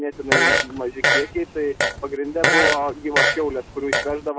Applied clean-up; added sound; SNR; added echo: none; Fart; -4 dB; none.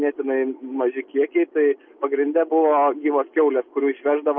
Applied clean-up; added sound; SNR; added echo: none; none; none; none.